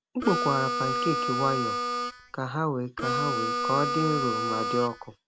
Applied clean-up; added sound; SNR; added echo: none; Harmonica; -1 dB; none.